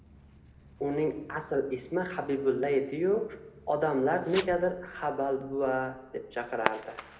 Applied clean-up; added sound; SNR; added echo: none; Fireworks; 13 dB; reverberation time 0.9 s.